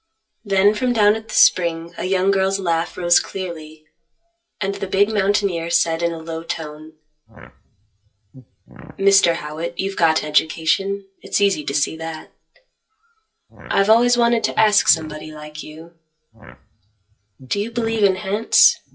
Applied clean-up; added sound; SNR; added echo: classical method WPE with log-MMSE.